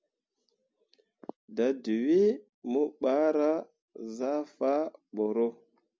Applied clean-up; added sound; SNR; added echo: none; none; none; none.